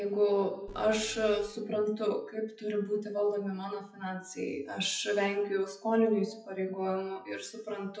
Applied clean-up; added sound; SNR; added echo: classical method WPE with log-MMSE.